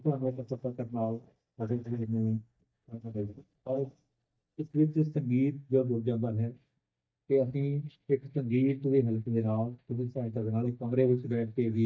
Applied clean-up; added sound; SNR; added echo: neural mask model DeepFilterNet 3.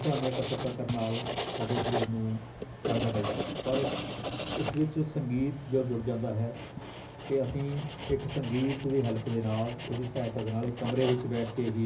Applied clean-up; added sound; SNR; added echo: none; Writing; 6 dB; reverberation time 0.4 s.